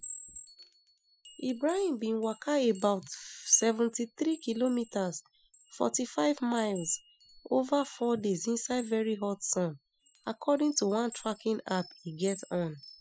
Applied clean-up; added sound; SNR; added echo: classical method Wiener filter.